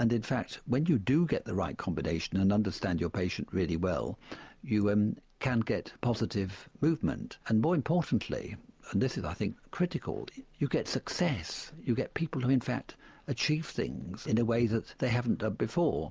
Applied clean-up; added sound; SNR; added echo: none; none; none; none.